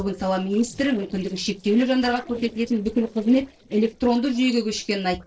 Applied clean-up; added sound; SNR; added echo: neural separator model SepFormer DNS4.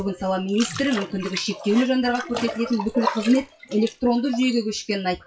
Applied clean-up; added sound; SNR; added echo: classical method WPE with log-MMSE.